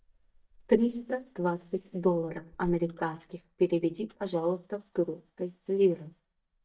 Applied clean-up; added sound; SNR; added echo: neural mask model DeepFilterNet 3.